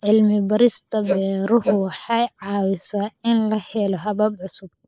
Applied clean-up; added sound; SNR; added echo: neural mask model Resemble Enhance denoiser.